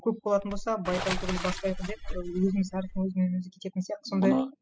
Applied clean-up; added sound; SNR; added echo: classical method spectral subtraction.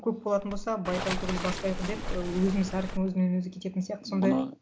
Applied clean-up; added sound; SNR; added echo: none; Waves, surf + Bird; 5 dB; none.